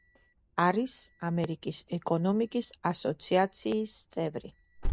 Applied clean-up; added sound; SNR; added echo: none; Alarm; 11 dB; none.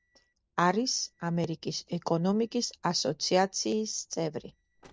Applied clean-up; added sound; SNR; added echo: neural separator model SepFormer DNS4.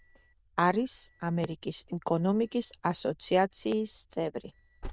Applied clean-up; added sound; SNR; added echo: neural diffusion model UNIVERSE++.